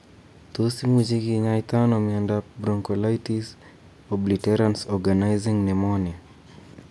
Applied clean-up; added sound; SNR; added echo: none; none; none; none.